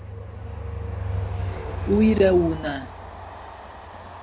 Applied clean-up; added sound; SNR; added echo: none; Train; 6 dB; none.